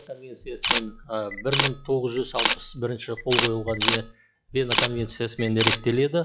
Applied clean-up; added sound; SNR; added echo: classical method log-MMSE.